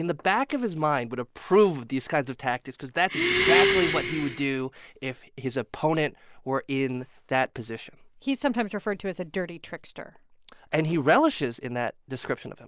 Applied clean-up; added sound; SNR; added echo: none; Breathing; -2 dB; none.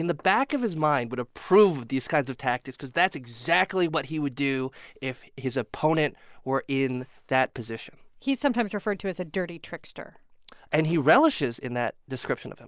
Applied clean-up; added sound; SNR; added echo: none; none; none; none.